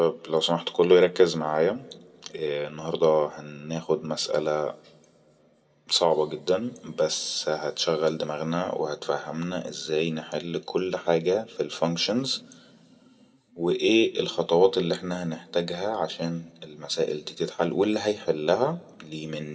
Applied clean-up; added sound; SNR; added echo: none; none; none; reverberation time 1.3 s.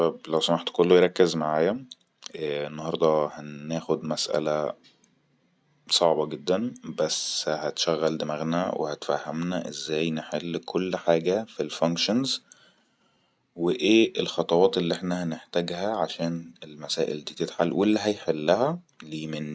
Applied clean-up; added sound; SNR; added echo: none; none; none; none.